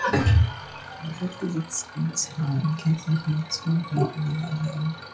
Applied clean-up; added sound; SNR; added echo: classical method log-MMSE.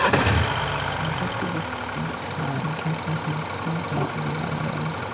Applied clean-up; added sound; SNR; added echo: none; Idling / Engine starting; -4 dB; none.